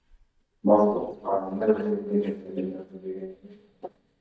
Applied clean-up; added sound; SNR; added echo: neural mask model DeepFilterNet 3.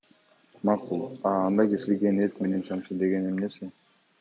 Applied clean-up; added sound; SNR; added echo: none; none; none; none.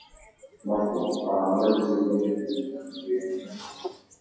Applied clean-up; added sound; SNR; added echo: classical method WPE with log-MMSE.